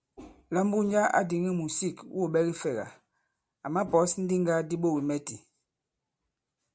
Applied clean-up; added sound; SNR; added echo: none; none; none; none.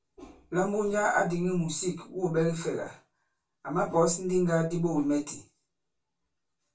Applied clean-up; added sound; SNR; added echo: none; none; none; reverberation time 0.1 s.